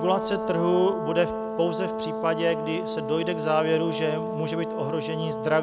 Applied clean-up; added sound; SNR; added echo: none; Brass instrument; 4 dB; none.